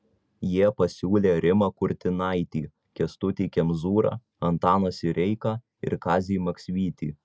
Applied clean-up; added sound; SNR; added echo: none; none; none; none.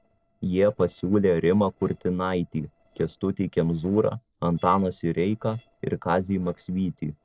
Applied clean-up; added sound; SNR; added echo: neural separator model SepFormer DNS4.